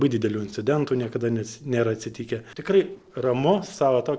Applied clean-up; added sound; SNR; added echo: neural separator model SepFormer DNS4.